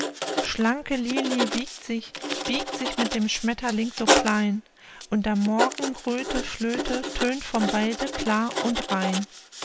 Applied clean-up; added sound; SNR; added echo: none; Writing; 3 dB; none.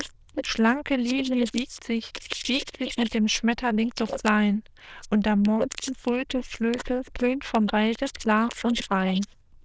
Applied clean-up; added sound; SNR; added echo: neural diffusion model UNIVERSE++.